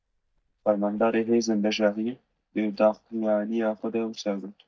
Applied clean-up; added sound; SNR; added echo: neural mask model DeepFilterNet 3.